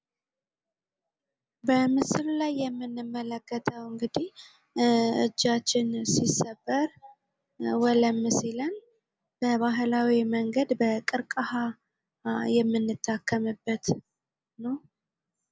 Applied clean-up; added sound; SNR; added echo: none; none; none; none.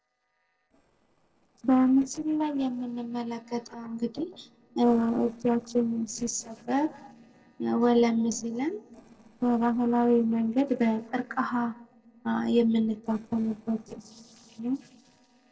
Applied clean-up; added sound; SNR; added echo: neural separator model SepFormer DNS4.